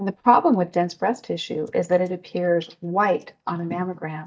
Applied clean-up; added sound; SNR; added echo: neural mask model DeepFilterNet 3.